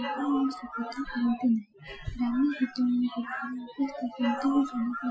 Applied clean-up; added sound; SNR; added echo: classical method Wiener filter.